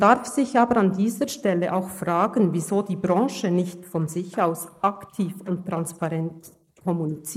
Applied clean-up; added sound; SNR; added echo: neural mask model Resemble Enhance denoiser.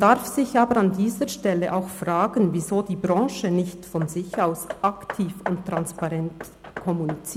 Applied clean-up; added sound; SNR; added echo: none; Hammer; 17 dB; none.